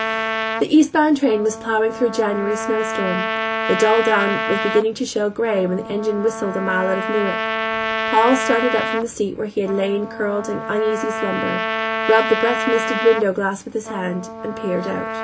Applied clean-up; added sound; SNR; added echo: none; Trumpet; 4 dB; none.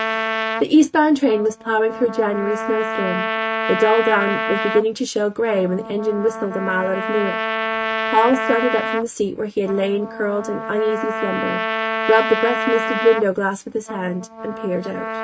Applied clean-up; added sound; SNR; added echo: neural mask model RNNoise.